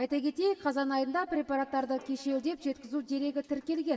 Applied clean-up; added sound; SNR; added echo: none; none; none; reverberation time 2.7 s.